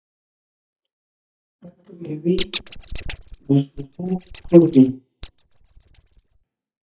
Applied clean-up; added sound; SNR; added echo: neural mask model DeepFilterNet 3.